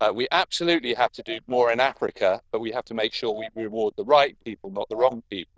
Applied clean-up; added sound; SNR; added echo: neural diffusion model UNIVERSE++.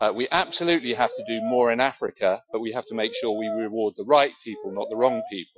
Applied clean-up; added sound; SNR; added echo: classical method Wiener filter.